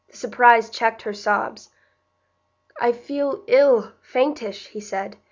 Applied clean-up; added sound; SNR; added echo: none; none; none; none.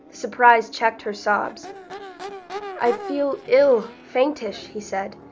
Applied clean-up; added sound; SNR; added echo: none; Crowd / Race car, auto racing / Accelerating, revving, vroom; 16 dB; none.